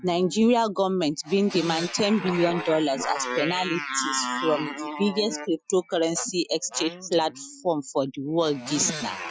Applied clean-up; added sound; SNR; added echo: classical method Wiener filter.